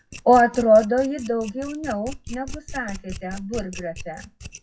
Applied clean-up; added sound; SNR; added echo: classical method WPE with log-MMSE.